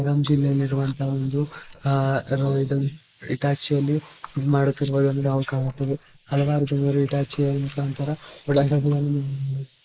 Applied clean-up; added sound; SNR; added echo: neural mask model Resemble Enhance denoiser.